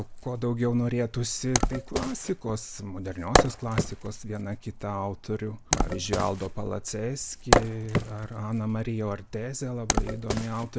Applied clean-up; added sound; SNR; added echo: none; Wood; 0 dB; none.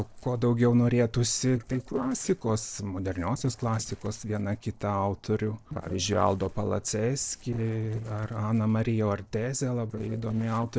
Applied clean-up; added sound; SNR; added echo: neural separator model SepFormer DNS4.